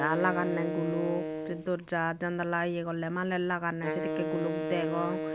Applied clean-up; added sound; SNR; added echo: none; Wind instrument, woodwind instrument; 4 dB; none.